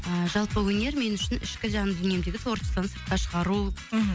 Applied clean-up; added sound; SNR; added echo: none; none; none; none.